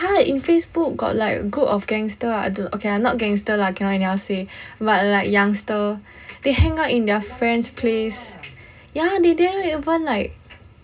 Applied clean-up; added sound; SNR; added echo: none; none; none; reverberation time 0.2 s.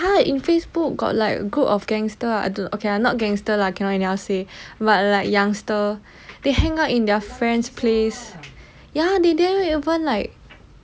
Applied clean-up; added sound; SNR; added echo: none; none; none; none.